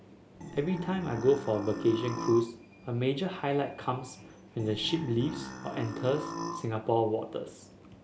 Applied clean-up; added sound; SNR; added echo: none; Burping, eructation; 8 dB; none.